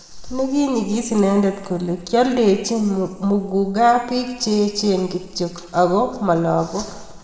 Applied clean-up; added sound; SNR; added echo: none; none; none; reverberation time 1.2 s.